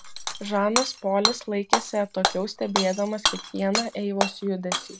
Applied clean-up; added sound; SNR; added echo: none; Shatter / Hammer; 2 dB; none.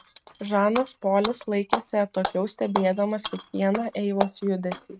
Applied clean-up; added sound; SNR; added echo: neural mask model RNNoise.